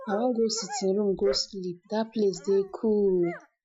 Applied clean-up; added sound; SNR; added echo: classical method Wiener filter.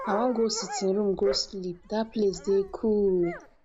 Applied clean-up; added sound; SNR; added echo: none; Dog; 12 dB; none.